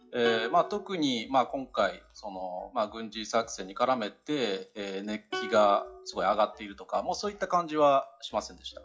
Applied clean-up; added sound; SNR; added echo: classical method log-MMSE.